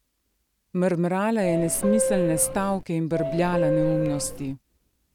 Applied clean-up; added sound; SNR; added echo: none; Subway, metro, underground / Doorbell; 2 dB; none.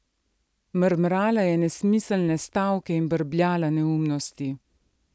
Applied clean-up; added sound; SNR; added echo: none; none; none; none.